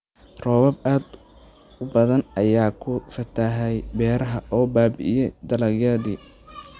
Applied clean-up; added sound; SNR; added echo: none; none; none; none.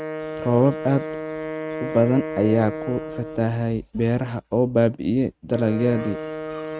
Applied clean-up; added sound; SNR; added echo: neural mask model RNNoise.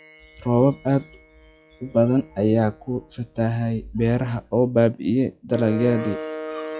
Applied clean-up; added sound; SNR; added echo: classical method log-MMSE.